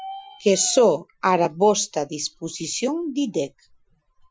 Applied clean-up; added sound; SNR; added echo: classical method Wiener filter.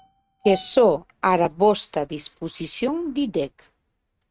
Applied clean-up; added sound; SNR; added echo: neural mask model RNNoise.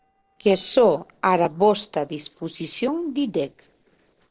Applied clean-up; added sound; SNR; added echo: neural separator model SepFormer DNS4.